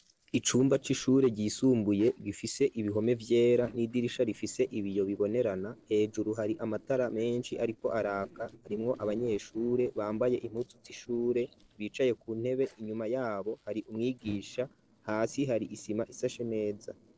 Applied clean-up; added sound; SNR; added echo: neural separator model SepFormer DNS4.